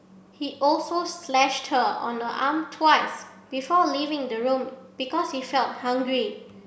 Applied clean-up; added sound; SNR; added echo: none; none; none; none.